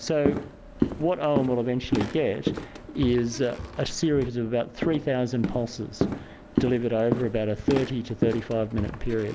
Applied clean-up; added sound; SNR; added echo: none; Walk, footsteps; 5 dB; none.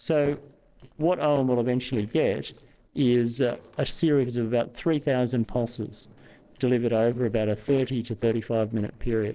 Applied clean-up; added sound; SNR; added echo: neural separator model SepFormer DNS4.